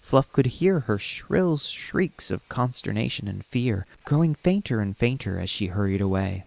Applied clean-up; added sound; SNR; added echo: none; none; none; none.